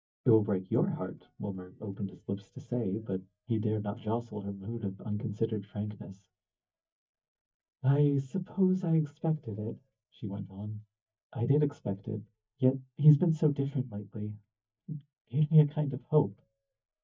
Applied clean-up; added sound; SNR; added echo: neural mask model DeepFilterNet 3.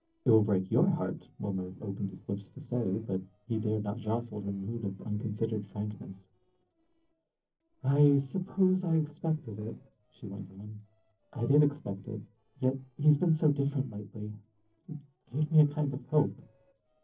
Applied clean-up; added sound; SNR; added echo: neural separator model SepFormer DNS4.